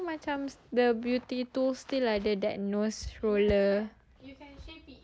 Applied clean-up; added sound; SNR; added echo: none; none; none; none.